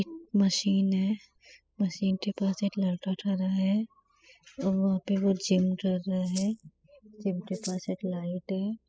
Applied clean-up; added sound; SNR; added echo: classical method spectral subtraction.